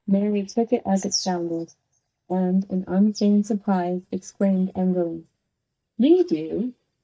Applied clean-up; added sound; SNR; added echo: neural mask model DeepFilterNet 3.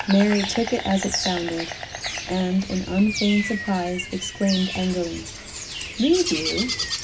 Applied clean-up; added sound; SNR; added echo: none; Insect; 6 dB; reverberation time 0.4 s.